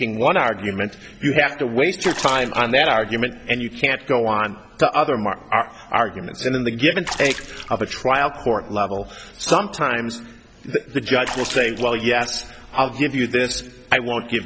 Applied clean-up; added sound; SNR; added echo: none; Water / Splash, splatter; 13 dB; none.